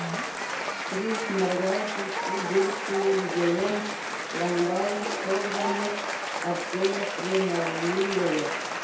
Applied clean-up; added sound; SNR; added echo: none; Applause / Cheering; 3 dB; reverberation time 0.6 s.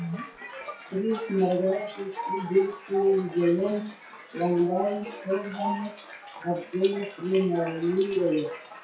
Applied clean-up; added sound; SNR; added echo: classical method WPE with log-MMSE.